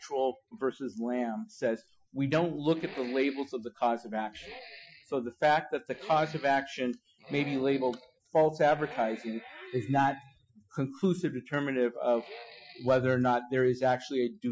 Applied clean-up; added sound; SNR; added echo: classical method Wiener filter.